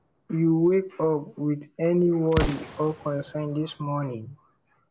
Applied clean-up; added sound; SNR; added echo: none; Explosion; 12 dB; none.